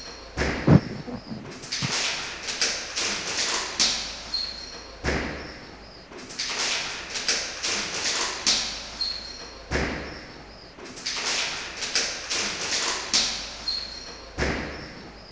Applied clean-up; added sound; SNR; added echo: none; Crushing; -5 dB; none.